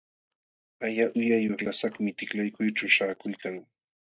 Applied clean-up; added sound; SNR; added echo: neural mask model DeepFilterNet 3.